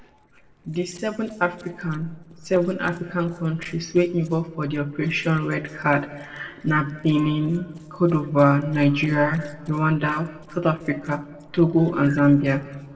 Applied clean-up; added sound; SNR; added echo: neural separator model SepFormer DNS4.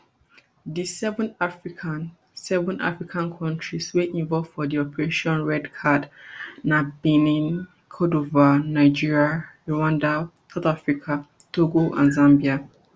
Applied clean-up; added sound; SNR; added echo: none; none; none; none.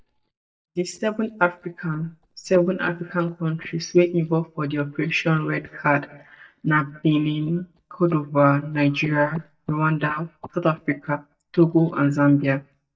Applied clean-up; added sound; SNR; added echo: neural mask model DeepFilterNet 3.